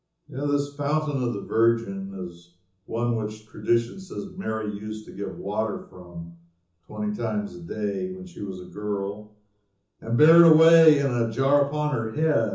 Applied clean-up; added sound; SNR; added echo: none; none; none; reverberation time 0.6 s.